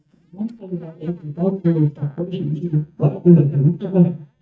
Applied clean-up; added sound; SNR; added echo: neural mask model DeepFilterNet 3.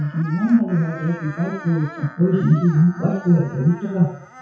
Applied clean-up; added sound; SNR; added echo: classical method WPE with log-MMSE.